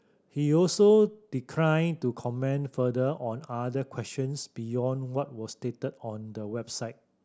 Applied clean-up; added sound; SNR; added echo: none; none; none; none.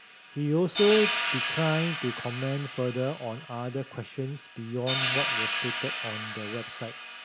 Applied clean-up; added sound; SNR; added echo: none; Hi-hat; 1 dB; none.